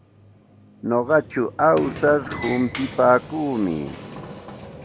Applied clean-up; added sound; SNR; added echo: none; Sliding door; 14 dB; none.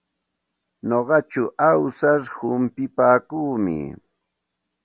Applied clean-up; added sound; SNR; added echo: none; none; none; none.